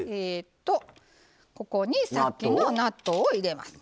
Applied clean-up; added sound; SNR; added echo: none; none; none; none.